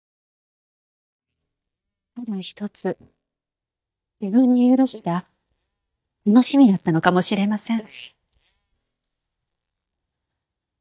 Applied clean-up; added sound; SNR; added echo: neural mask model DeepFilterNet 3.